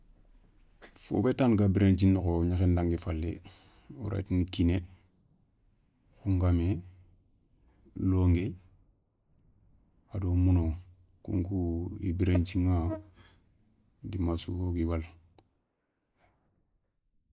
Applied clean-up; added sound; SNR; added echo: neural mask model Resemble Enhance denoiser.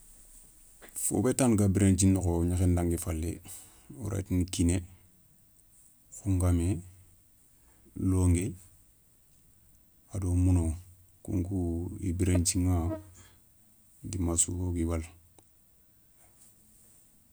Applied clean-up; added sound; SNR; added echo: none; Buzz; 12 dB; none.